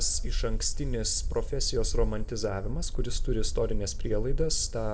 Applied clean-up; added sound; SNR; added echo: none; Bark; -3 dB; reverberation time 0.9 s.